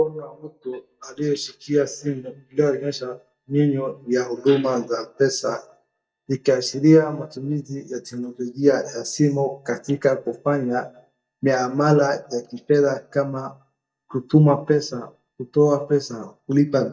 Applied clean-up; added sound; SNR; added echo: neural mask model DeepFilterNet 3.